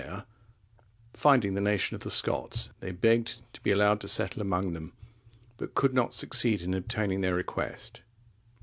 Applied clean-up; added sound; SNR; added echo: none; none; none; none.